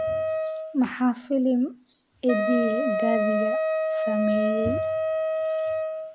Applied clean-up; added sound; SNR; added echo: none; Wind instrument, woodwind instrument; -1 dB; none.